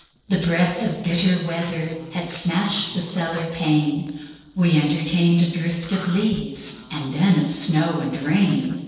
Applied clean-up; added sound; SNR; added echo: neural separator model SepFormer DNS4.